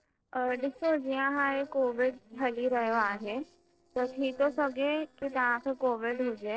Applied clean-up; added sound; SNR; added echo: neural separator model SepFormer DNS4.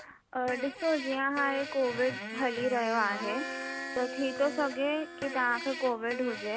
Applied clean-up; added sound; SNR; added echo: none; Harmonica + Fart; 8 dB; none.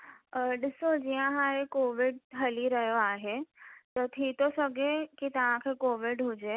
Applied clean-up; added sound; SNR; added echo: none; none; none; none.